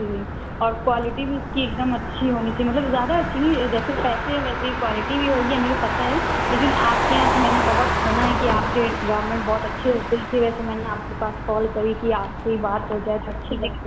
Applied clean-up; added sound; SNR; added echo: none; Motor vehicle (road); 1 dB; none.